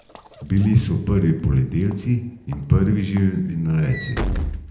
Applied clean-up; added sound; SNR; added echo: none; Walk, footsteps / Slam; 11 dB; reverberation time 0.8 s.